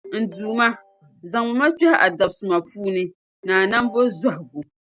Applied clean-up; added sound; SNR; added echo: none; Ringtone; 19 dB; none.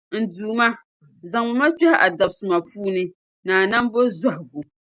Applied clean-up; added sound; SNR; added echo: none; none; none; none.